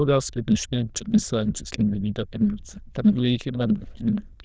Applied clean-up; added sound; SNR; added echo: neural diffusion model UNIVERSE++.